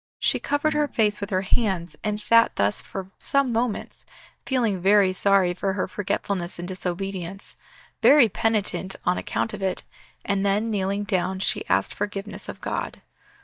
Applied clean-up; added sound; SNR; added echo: neural mask model DeepFilterNet 3.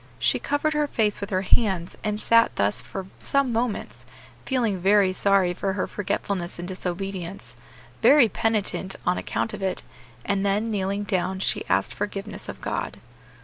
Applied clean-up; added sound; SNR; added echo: none; none; none; none.